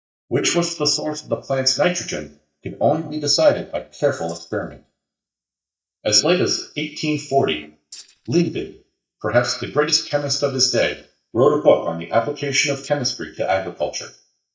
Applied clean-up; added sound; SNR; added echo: neural mask model DeepFilterNet 3.